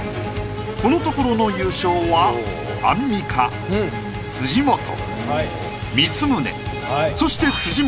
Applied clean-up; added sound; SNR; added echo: none; Mechanical fan; 18 dB; none.